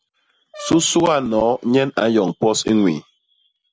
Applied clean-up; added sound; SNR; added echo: none; Brass instrument; 19 dB; none.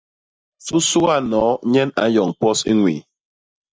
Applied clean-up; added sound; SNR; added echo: neural mask model DeepFilterNet 3.